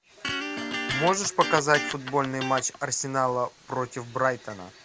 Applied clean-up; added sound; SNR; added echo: none; Electric guitar; 5 dB; none.